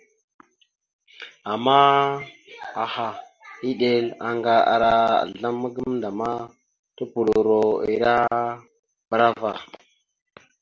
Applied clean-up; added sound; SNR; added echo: none; none; none; none.